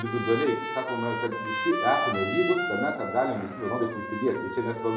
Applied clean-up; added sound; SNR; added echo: none; Trumpet; 4 dB; reverberation time 0.7 s.